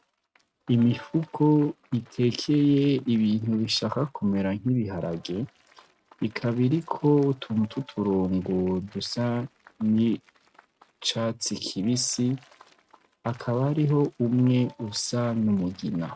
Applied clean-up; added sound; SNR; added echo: neural mask model RNNoise.